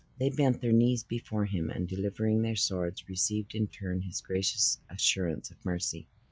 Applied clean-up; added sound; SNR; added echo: none; none; none; none.